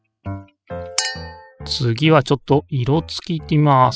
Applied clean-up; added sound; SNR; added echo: classical method spectral subtraction.